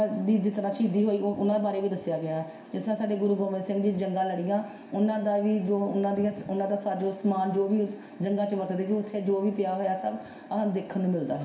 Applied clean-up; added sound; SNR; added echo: none; none; none; reverberation time 0.7 s.